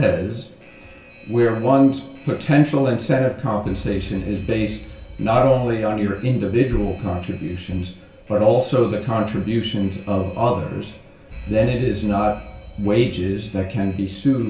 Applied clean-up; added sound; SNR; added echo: none; Alarm; 19 dB; reverberation time 0.3 s.